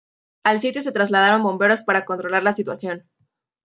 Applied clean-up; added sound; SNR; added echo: none; none; none; none.